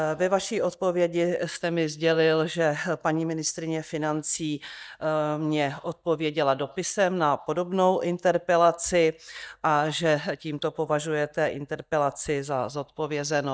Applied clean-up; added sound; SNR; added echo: neural mask model DeepFilterNet 3.